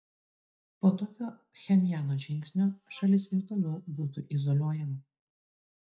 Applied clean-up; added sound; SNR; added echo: neural mask model DeepFilterNet 3.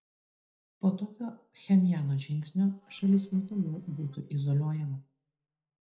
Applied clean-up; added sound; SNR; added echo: neural separator model SepFormer DNS4.